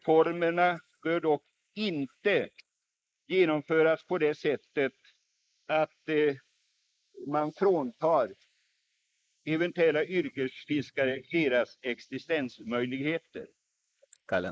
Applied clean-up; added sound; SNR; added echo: neural mask model Resemble Enhance denoiser.